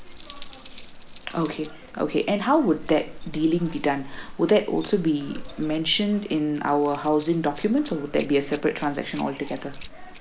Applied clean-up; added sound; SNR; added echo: none; Keys jangling; 14 dB; none.